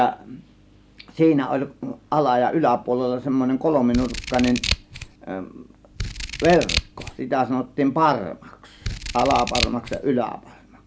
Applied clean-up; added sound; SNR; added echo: none; Scissors; 6 dB; none.